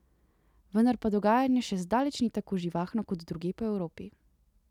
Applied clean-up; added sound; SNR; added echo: none; none; none; none.